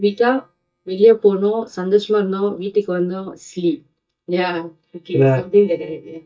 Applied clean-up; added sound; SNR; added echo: neural mask model DeepFilterNet 3.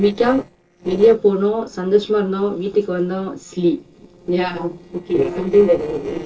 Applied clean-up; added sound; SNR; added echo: neural separator model SepFormer DNS4.